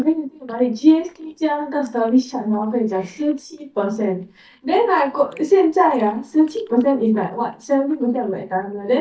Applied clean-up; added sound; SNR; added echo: neural mask model DeepFilterNet 3.